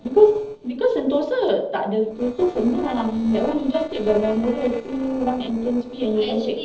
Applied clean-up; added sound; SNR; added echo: neural separator model SepFormer DNS4.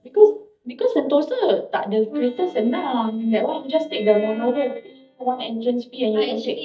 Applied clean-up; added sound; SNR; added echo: neural mask model DeepFilterNet 3.